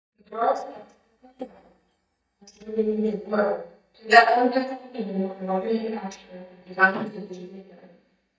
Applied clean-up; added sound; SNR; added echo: neural mask model DeepFilterNet 3.